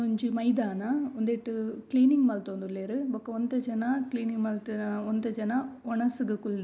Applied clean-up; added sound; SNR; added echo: none; none; none; none.